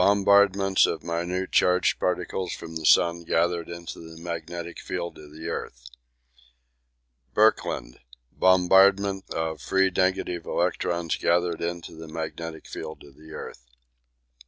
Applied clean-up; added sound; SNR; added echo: none; none; none; none.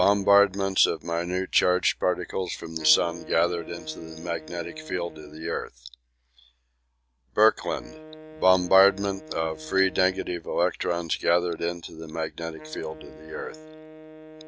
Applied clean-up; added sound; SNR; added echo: none; Wind instrument, woodwind instrument; 19 dB; none.